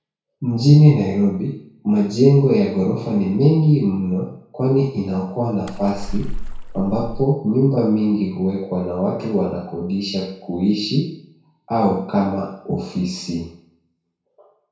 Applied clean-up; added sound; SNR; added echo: none; Splash, splatter; 6 dB; reverberation time 0.6 s.